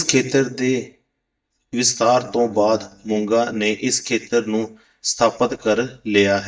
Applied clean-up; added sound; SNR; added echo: neural mask model DeepFilterNet 3.